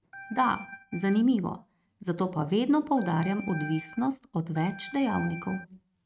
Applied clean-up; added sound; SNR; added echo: neural mask model RNNoise.